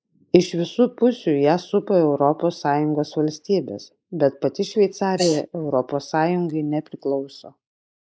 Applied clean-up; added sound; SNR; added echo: neural mask model Resemble Enhance denoiser.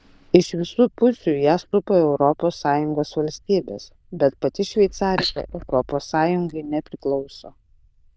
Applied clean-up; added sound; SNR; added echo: neural diffusion model UNIVERSE++.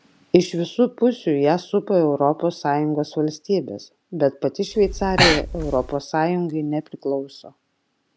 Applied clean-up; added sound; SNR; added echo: none; Breathing; 2 dB; none.